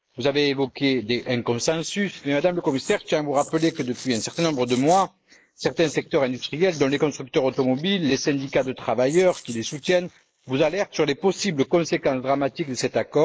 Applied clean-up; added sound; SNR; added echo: neural mask model Resemble Enhance denoiser.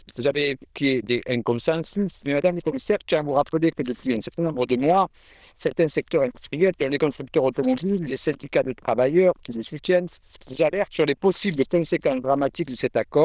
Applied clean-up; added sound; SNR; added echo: neural diffusion model UNIVERSE++.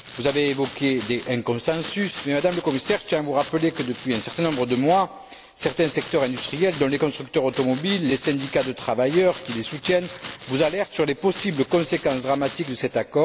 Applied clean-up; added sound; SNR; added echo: none; Domestic sounds, home sounds; 12 dB; none.